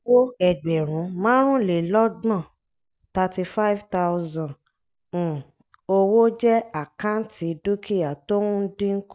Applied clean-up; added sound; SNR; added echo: none; none; none; none.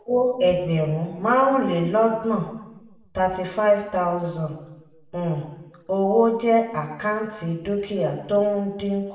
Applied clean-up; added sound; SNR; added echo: none; none; none; reverberation time 1.0 s.